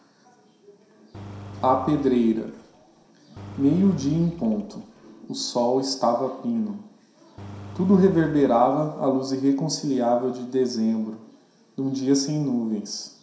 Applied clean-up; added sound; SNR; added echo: none; Engine; 18 dB; reverberation time 0.7 s.